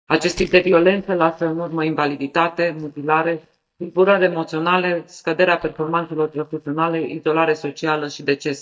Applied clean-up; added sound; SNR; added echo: neural mask model DeepFilterNet 3.